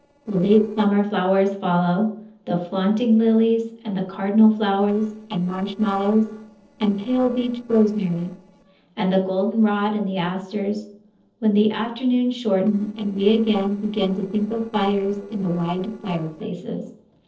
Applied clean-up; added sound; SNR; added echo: neural separator model SepFormer DNS4.